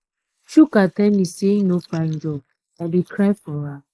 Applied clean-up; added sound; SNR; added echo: neural mask model Resemble Enhance denoiser.